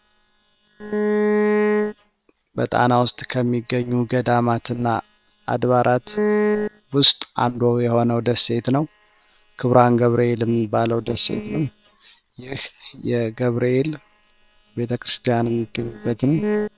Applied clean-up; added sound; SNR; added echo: neural separator model SepFormer WHAM!.